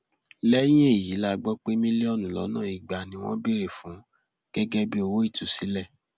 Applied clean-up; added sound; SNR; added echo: none; none; none; none.